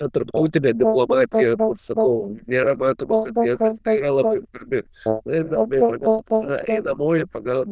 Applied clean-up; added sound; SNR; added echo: neural diffusion model UNIVERSE++.